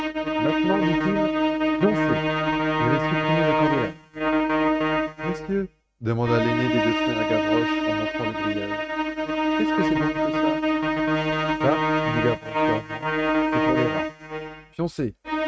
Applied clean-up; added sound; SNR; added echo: neural mask model RNNoise.